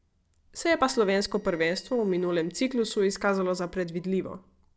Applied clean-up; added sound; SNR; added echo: neural separator model SepFormer DNS4.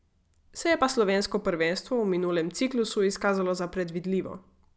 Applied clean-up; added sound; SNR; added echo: none; none; none; none.